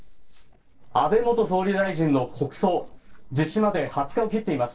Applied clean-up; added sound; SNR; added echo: neural separator model SepFormer DNS4.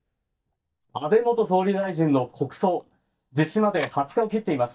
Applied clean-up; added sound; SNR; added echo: neural mask model DeepFilterNet 3.